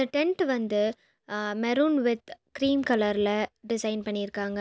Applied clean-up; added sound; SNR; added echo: none; none; none; none.